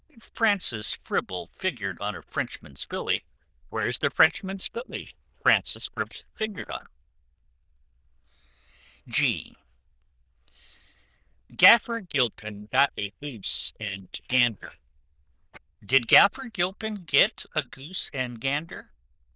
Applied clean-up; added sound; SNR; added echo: neural diffusion model UNIVERSE++.